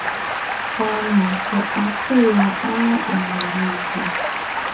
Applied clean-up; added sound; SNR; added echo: none; Stream; 2 dB; reverberation time 0.3 s.